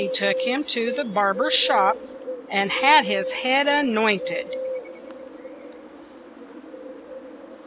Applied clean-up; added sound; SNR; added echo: none; Bird; 7 dB; none.